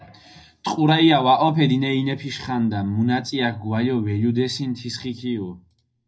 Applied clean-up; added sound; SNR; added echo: none; none; none; reverberation time 0.5 s.